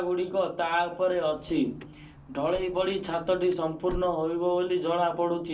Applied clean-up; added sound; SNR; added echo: none; Car; 19 dB; reverberation time 0.3 s.